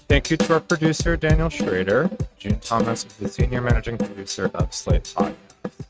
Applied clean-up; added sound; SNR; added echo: neural mask model RNNoise.